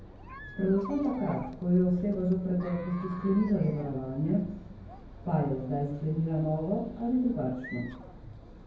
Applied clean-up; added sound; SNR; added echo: none; Chatter; 15 dB; reverberation time 0.9 s.